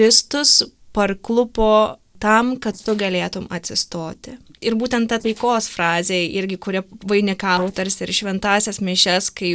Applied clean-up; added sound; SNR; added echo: neural separator model SepFormer DNS4.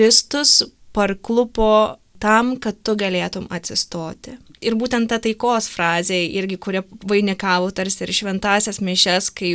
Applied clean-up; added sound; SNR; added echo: none; none; none; none.